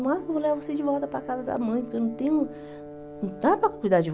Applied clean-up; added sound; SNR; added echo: none; Brass instrument; 15 dB; none.